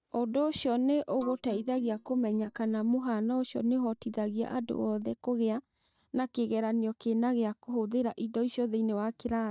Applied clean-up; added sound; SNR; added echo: neural mask model DeepFilterNet 3.